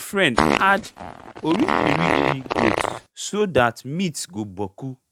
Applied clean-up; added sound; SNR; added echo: neural mask model RNNoise.